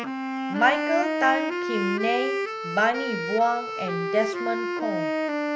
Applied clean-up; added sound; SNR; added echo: none; Wind instrument, woodwind instrument; 1 dB; none.